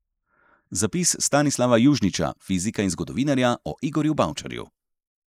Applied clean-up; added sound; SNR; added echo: neural mask model Resemble Enhance denoiser.